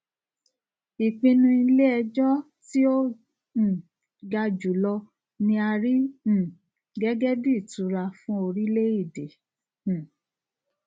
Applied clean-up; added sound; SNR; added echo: none; none; none; none.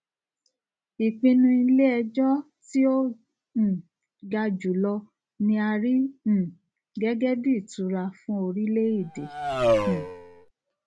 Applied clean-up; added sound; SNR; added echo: none; Race car, auto racing; 2 dB; none.